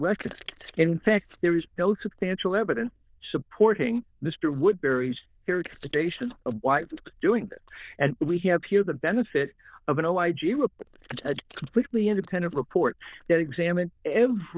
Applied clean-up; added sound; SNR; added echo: neural diffusion model UNIVERSE++.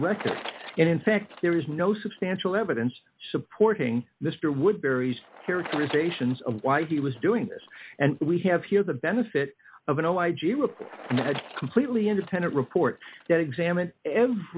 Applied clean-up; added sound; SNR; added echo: none; Bicycle; 17 dB; none.